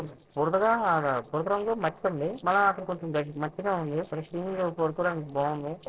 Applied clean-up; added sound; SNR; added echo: neural separator model SepFormer DNS4.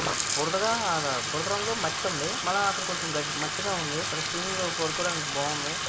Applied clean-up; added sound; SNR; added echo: none; Bathtub (filling or washing); -1 dB; none.